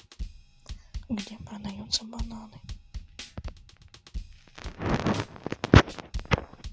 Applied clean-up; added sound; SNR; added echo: none; Drum kit; 11 dB; none.